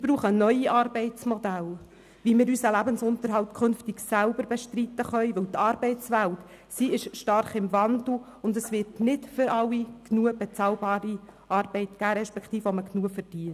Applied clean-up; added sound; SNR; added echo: none; none; none; none.